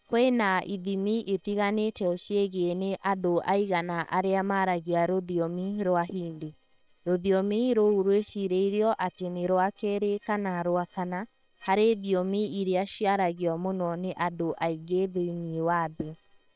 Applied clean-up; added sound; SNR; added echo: neural separator model SepFormer WHAM!.